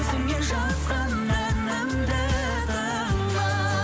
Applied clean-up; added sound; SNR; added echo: none; Sawing; 18 dB; none.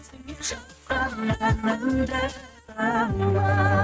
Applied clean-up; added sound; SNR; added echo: neural mask model RNNoise.